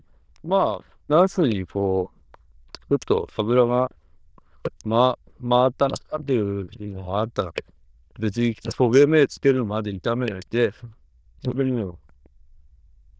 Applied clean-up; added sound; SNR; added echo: neural diffusion model UNIVERSE++.